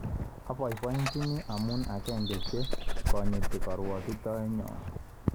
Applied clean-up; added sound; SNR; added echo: none; Dog; -2 dB; none.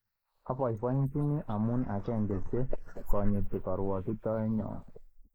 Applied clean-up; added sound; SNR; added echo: neural mask model Resemble Enhance denoiser.